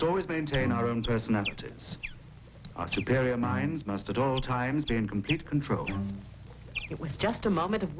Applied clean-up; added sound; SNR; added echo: none; Chirp, tweet + Bowed string instrument; 9 dB; none.